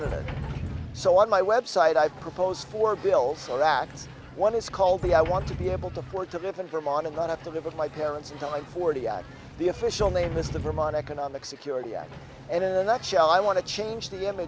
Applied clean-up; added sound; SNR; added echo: none; Sliding door; 12 dB; none.